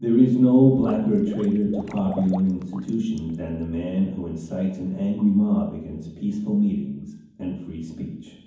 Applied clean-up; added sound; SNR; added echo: none; Liquid; 17 dB; reverberation time 1.2 s.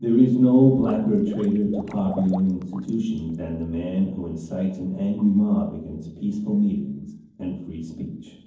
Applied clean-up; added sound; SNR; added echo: neural separator model SepFormer DNS4.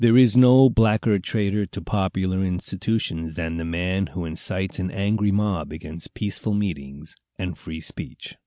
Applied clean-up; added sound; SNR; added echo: none; none; none; none.